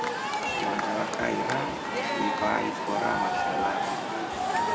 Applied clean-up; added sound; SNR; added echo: none; Crowd / Cheering; -4 dB; reverberation time 0.9 s.